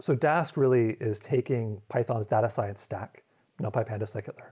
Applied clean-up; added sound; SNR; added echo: none; none; none; none.